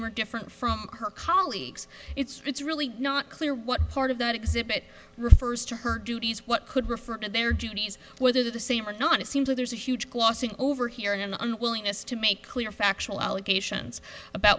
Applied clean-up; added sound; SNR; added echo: none; none; none; none.